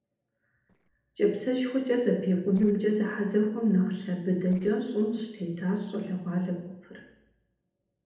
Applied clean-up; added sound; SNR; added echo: neural separator model SepFormer DNS4.